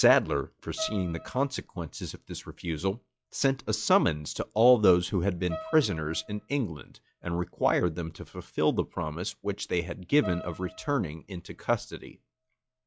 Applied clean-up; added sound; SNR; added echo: classical method log-MMSE.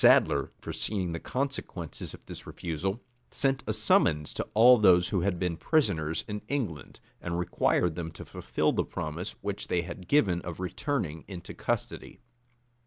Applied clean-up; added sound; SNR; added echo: none; none; none; none.